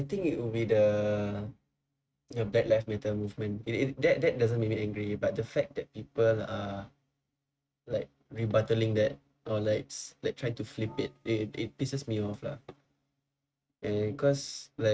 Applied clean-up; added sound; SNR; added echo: neural mask model RNNoise.